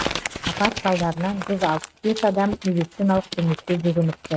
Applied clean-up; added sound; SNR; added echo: neural mask model RNNoise.